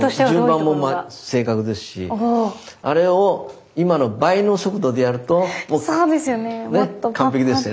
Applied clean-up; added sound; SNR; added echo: none; none; none; none.